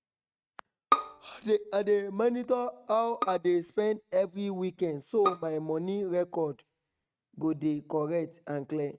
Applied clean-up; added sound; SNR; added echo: neural mask model RNNoise.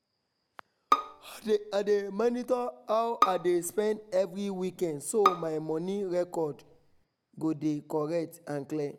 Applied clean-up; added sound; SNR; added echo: none; Bowed string instrument; 4 dB; none.